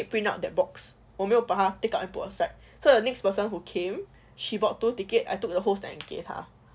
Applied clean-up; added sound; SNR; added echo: none; none; none; none.